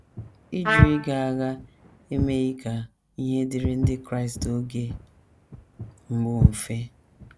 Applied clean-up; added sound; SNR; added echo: none; Walk, footsteps + Trumpet; -1 dB; none.